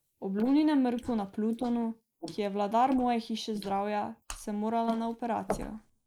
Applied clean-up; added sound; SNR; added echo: neural mask model Resemble Enhance denoiser.